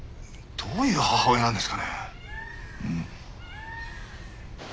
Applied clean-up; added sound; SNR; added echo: none; Bird; 15 dB; none.